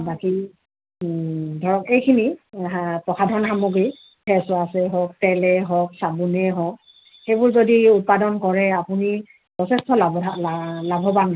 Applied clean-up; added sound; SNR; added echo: none; none; none; none.